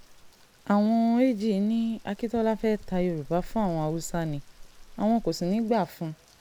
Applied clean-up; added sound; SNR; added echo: none; Rain; 16 dB; none.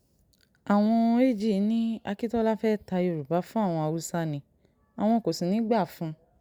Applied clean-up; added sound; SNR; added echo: none; none; none; none.